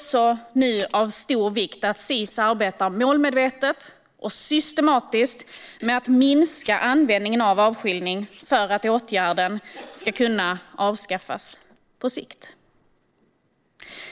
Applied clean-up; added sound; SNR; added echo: neural separator model SepFormer DNS4.